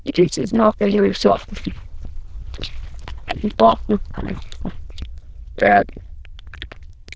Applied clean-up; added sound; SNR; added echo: neural diffusion model UNIVERSE++.